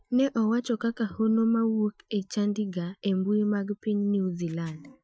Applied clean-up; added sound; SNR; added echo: classical method Wiener filter.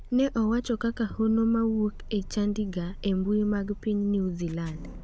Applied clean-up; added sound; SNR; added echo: none; Sliding door; 14 dB; none.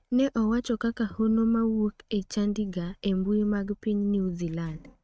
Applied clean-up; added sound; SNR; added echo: neural mask model RNNoise.